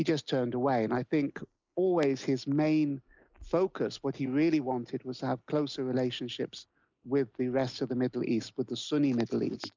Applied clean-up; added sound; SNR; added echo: neural mask model Resemble Enhance denoiser.